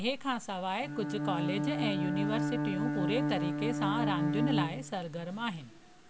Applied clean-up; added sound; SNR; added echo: none; Bowed string instrument; -2 dB; none.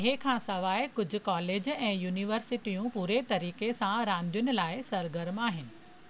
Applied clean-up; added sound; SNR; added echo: none; none; none; none.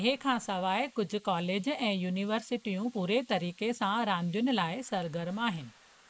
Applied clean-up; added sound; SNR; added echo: neural mask model Resemble Enhance denoiser.